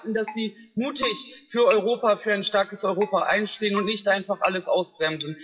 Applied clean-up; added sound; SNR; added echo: classical method WPE with log-MMSE.